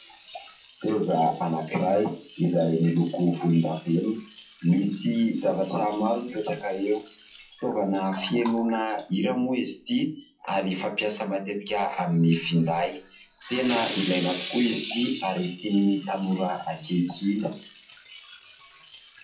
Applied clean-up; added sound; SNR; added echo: classical method WPE with log-MMSE.